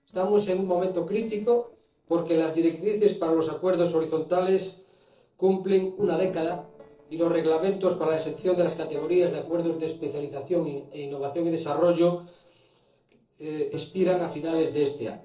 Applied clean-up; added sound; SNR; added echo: neural separator model SepFormer DNS4.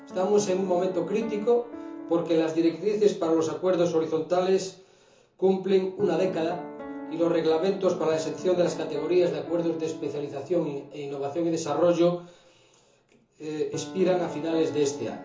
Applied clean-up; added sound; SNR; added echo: none; Piano; 15 dB; reverberation time 0.8 s.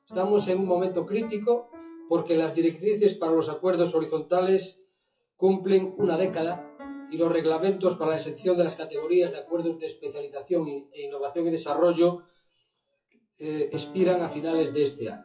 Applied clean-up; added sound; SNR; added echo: classical method WPE with log-MMSE.